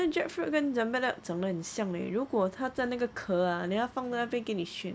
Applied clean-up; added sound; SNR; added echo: none; none; none; none.